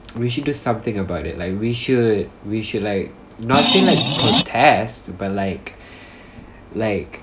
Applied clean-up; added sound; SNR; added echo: none; Screech; -4 dB; none.